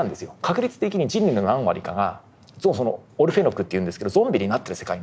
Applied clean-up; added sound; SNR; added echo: none; none; none; none.